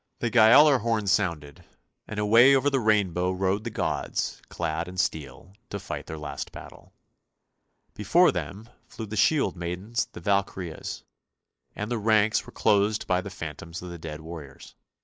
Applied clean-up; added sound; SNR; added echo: neural mask model Resemble Enhance denoiser.